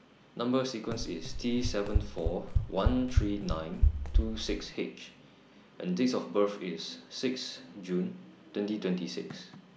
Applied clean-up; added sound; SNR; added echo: none; Run; -4 dB; none.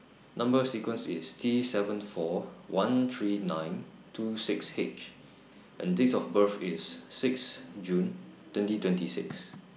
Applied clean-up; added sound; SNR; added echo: none; none; none; none.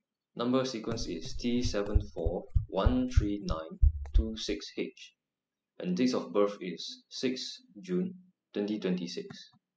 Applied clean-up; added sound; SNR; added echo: classical method spectral subtraction.